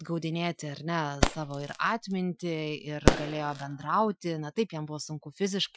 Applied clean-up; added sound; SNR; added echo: classical method Wiener filter.